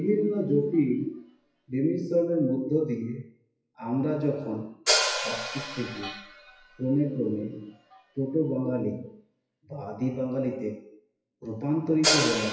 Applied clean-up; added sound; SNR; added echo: classical method WPE with log-MMSE.